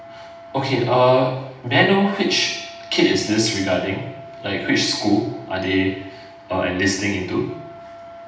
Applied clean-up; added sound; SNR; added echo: none; Wind instrument, woodwind instrument; 19 dB; reverberation time 0.8 s.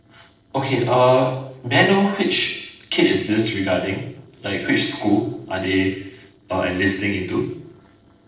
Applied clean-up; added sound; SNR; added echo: neural separator model SepFormer DNS4.